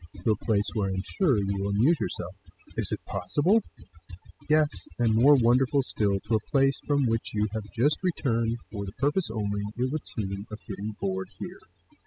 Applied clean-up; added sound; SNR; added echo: classical method spectral subtraction.